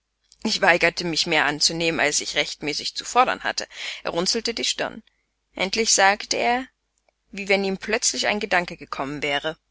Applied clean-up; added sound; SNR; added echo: none; none; none; none.